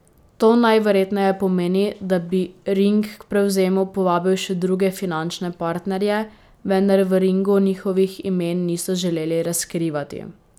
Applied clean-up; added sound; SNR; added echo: none; none; none; none.